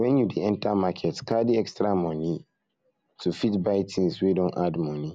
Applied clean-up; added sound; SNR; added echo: none; none; none; none.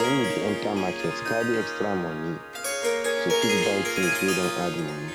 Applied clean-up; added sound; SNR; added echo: none; Harp; 0 dB; none.